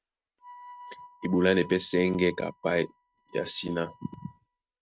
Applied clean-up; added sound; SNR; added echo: neural mask model RNNoise.